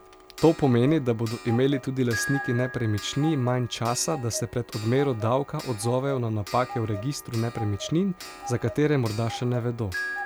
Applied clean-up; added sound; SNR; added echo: none; Clock + Piano; 12 dB; none.